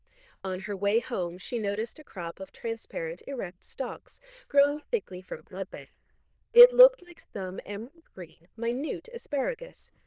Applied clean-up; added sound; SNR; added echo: neural diffusion model UNIVERSE++.